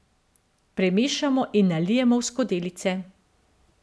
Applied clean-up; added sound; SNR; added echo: none; none; none; none.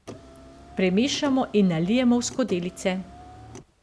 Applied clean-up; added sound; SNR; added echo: none; Car; 19 dB; none.